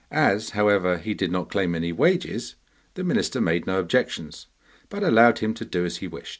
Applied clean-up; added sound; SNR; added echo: none; none; none; none.